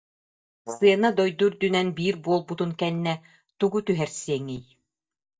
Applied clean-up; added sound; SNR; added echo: neural mask model DeepFilterNet 3.